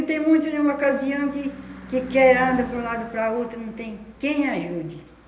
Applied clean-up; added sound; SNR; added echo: none; Car passing by / Engine / Truck; 18 dB; reverberation time 1.4 s.